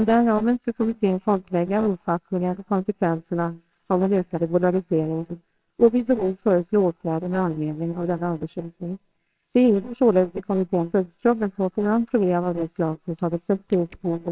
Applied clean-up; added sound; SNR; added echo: neural separator model SepFormer WHAMR!.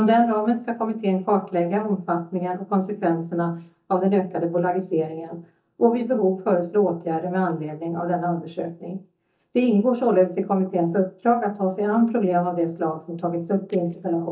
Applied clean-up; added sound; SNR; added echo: neural mask model DeepFilterNet 3.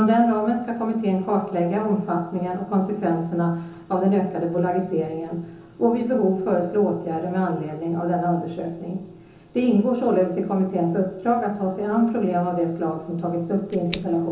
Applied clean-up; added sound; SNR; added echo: none; Scissors; 14 dB; reverberation time 0.8 s.